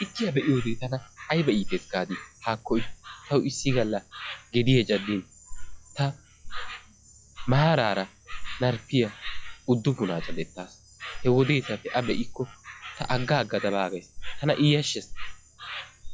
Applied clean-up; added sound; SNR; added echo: classical method log-MMSE.